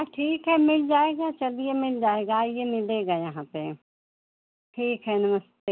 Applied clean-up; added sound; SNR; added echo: none; none; none; none.